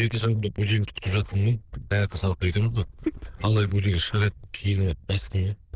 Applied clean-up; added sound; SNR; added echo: neural diffusion model UNIVERSE++.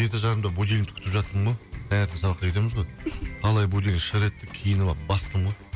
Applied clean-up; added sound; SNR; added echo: none; none; none; none.